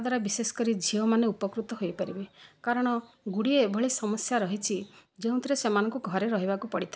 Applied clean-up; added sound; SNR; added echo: none; none; none; none.